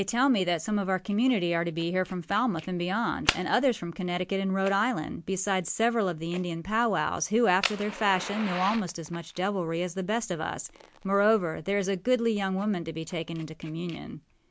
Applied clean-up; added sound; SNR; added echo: none; Fire; 14 dB; none.